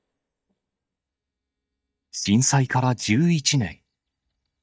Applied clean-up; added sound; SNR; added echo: neural mask model DeepFilterNet 3.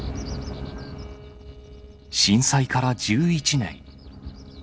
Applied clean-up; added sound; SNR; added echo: neural separator model SepFormer DNS4.